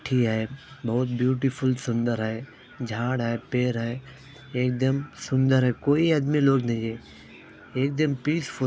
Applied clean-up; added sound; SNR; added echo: none; none; none; none.